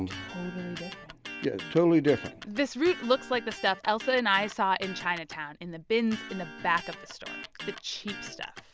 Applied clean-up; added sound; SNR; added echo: none; Electric guitar; 14 dB; none.